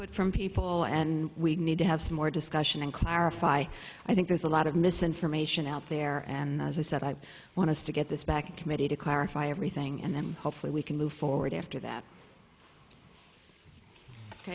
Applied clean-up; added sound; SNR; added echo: none; none; none; none.